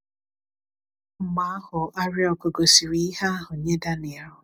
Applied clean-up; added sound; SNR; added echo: none; none; none; none.